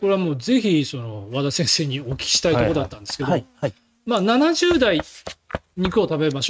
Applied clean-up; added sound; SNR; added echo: neural mask model RNNoise.